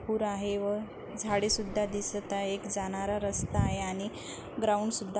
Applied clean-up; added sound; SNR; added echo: none; Explosion; 17 dB; none.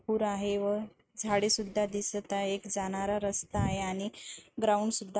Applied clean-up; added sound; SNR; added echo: neural mask model RNNoise.